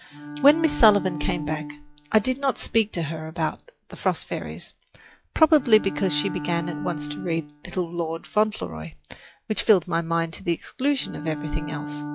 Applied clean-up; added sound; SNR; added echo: classical method log-MMSE.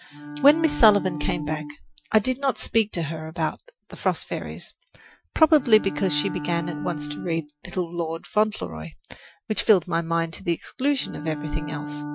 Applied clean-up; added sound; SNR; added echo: classical method Wiener filter.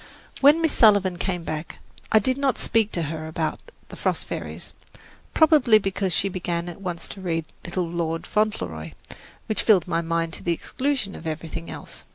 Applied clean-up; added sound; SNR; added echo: none; none; none; none.